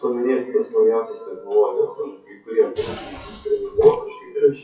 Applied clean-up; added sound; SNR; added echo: classical method WPE with log-MMSE.